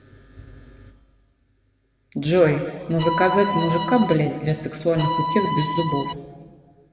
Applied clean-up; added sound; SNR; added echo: none; Bowed string instrument; 2 dB; reverberation time 2.1 s.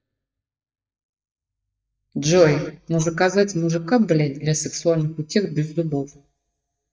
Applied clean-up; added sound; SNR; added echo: neural mask model DeepFilterNet 3.